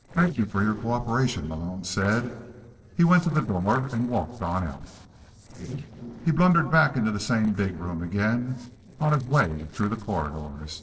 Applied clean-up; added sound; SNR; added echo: neural separator model SepFormer DNS4.